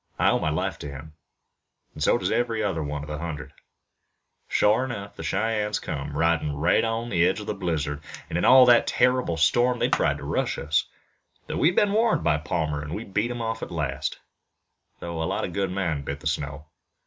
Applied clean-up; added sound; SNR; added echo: none; none; none; none.